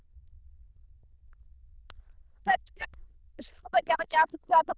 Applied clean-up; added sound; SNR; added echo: neural diffusion model UNIVERSE++.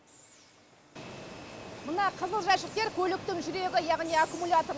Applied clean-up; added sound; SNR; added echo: none; none; none; none.